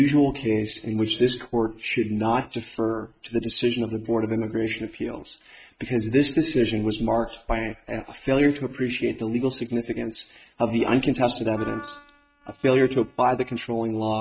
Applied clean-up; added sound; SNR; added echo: neural mask model RNNoise.